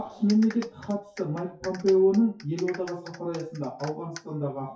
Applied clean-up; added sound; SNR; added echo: classical method WPE with log-MMSE.